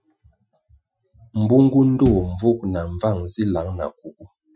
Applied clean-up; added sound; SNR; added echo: classical method Wiener filter.